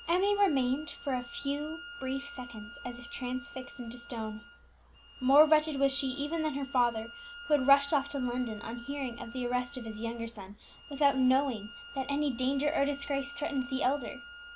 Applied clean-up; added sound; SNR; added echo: none; Bowed string instrument; 15 dB; none.